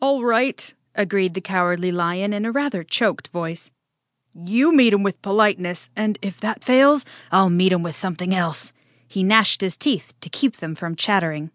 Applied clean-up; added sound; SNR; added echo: none; none; none; none.